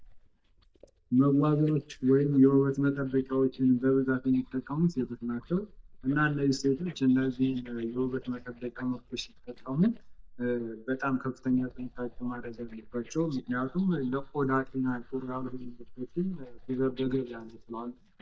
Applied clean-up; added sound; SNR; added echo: neural mask model DeepFilterNet 3.